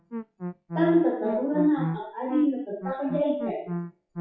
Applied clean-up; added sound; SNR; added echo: classical method WPE with log-MMSE.